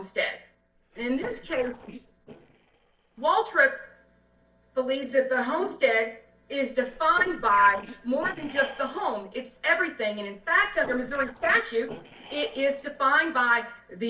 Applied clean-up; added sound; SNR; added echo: neural separator model SepFormer DNS4.